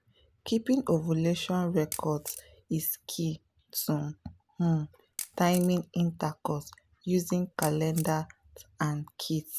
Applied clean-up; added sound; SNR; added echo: none; Camera; 13 dB; none.